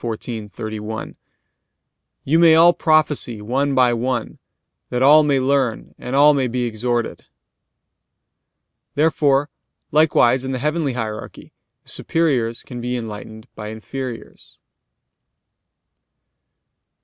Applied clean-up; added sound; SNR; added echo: none; none; none; none.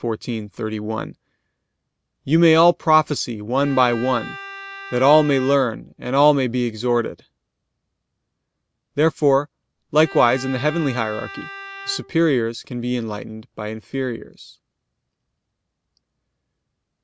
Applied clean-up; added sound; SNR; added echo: none; Bowed string instrument; 15 dB; none.